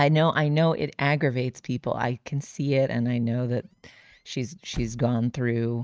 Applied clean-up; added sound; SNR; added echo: neural mask model RNNoise.